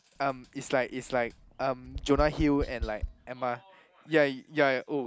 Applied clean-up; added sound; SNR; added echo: none; Tap; 9 dB; none.